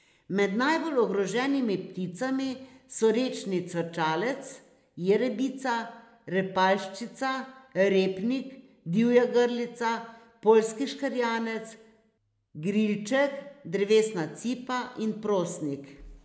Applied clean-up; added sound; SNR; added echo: none; none; none; none.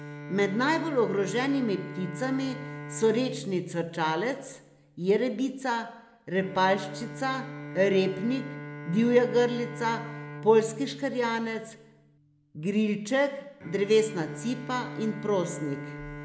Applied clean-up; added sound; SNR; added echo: none; Bowed string instrument; 13 dB; none.